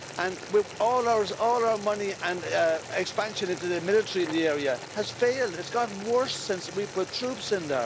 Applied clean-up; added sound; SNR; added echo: none; Boiling; 13 dB; none.